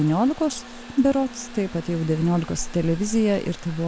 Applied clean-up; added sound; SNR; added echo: none; Trickle, dribble / Bathtub (filling or washing) / Water tap, faucet; 14 dB; none.